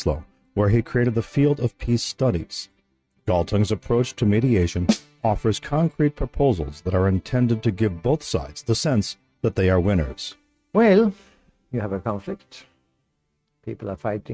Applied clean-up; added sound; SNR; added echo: neural mask model RNNoise.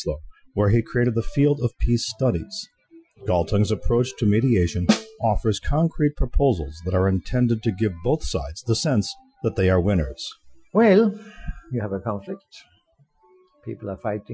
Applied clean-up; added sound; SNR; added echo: classical method Wiener filter.